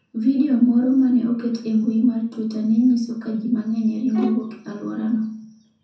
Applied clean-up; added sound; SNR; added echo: none; Bowed string instrument; 14 dB; reverberation time 0.5 s.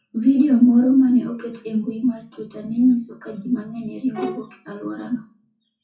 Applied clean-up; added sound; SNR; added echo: classical method WPE with log-MMSE.